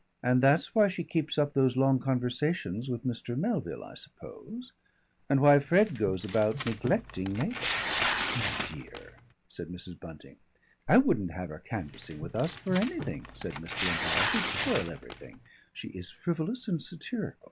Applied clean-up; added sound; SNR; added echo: none; Tearing; 5 dB; none.